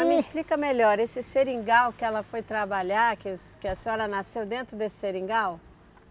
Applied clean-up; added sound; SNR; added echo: none; none; none; none.